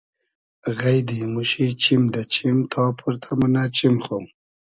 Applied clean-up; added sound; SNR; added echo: none; none; none; none.